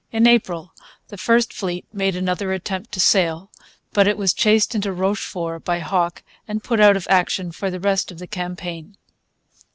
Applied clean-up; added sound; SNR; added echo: none; none; none; none.